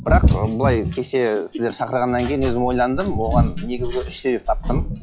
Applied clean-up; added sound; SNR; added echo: classical method log-MMSE.